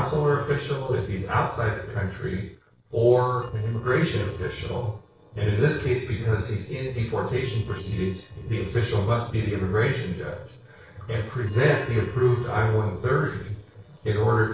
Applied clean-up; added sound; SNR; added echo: neural separator model SepFormer DNS4.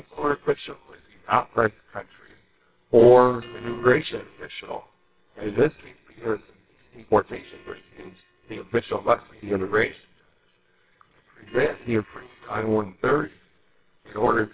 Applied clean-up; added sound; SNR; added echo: neural separator model SepFormer WHAMR!.